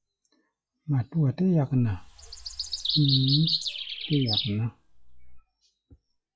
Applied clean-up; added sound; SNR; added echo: classical method log-MMSE.